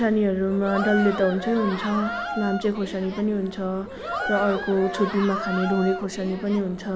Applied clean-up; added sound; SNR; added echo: none; Cheering; 8 dB; none.